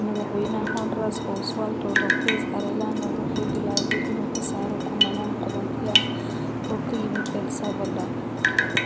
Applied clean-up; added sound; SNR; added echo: none; Drip + Boat, Water vehicle; -5 dB; none.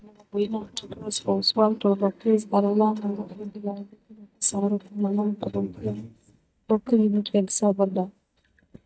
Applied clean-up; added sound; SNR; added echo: neural mask model DeepFilterNet 3.